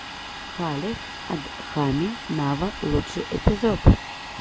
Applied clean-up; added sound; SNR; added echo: none; Domestic sounds, home sounds; 12 dB; none.